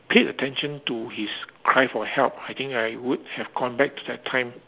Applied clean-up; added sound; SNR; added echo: none; none; none; none.